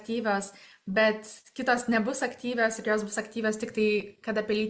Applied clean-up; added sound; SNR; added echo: none; none; none; none.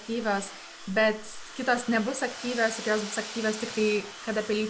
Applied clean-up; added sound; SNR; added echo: none; Domestic sounds, home sounds; 12 dB; none.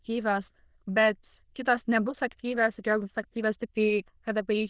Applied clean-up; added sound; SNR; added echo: neural diffusion model UNIVERSE++.